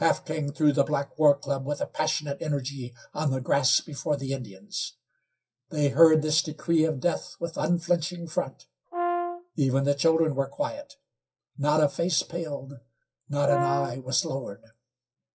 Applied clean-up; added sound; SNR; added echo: classical method WPE with log-MMSE.